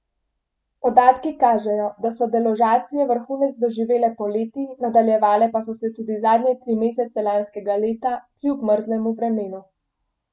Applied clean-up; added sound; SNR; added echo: none; none; none; none.